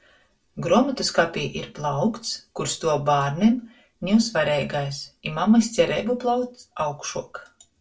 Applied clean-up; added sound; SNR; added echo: none; none; none; reverberation time 0.2 s.